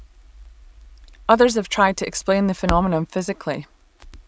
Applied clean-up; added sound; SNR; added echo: none; Crackle; 14 dB; none.